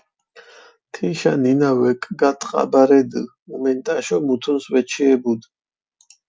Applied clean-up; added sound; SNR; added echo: none; none; none; none.